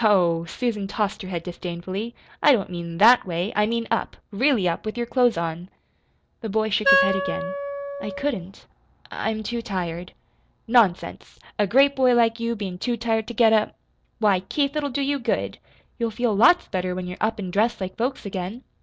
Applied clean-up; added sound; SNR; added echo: none; Wind instrument, woodwind instrument; 2 dB; none.